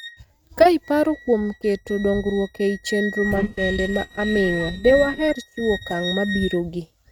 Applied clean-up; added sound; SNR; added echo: neural mask model RNNoise.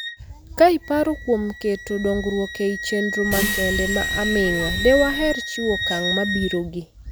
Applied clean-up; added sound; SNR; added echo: none; Bus + Wind instrument, woodwind instrument; 5 dB; none.